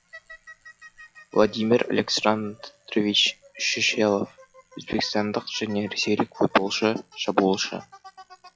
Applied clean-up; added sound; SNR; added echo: classical method log-MMSE.